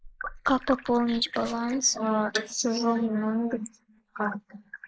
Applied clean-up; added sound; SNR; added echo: neural mask model Resemble Enhance denoiser.